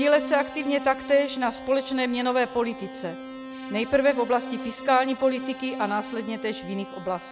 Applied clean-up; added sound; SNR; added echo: none; Keyboard (musical); 11 dB; none.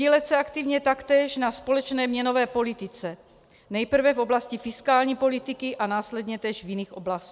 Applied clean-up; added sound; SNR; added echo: none; none; none; none.